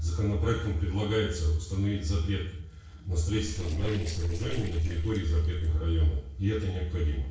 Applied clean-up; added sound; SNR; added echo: neural separator model SepFormer DNS4.